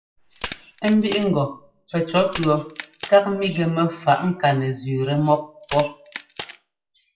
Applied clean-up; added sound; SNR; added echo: classical method WPE with log-MMSE.